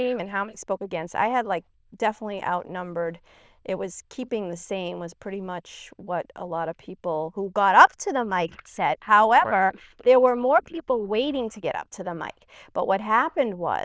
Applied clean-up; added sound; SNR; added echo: neural diffusion model UNIVERSE++.